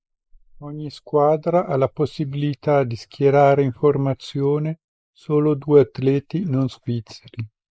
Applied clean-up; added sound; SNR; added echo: neural mask model Resemble Enhance denoiser.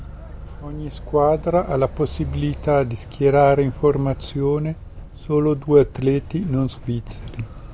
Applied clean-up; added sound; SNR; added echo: none; Motor vehicle (road); 14 dB; none.